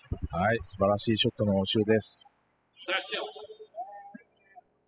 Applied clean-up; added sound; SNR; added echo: classical method spectral subtraction.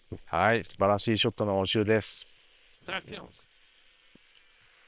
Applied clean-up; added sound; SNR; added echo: neural separator model SepFormer WHAM!.